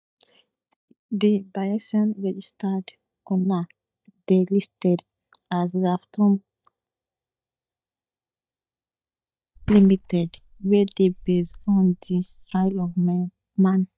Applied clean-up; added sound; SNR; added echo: neural mask model DeepFilterNet 3.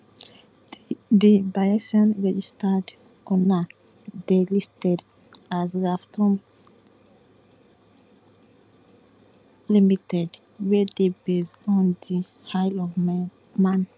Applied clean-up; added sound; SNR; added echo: none; none; none; none.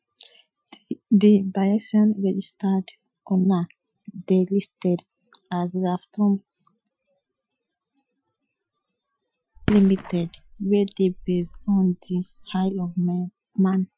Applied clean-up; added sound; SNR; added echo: classical method Wiener filter.